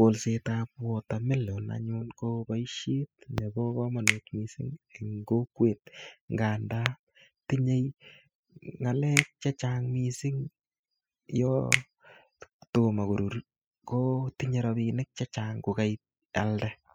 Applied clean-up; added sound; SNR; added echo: classical method spectral subtraction.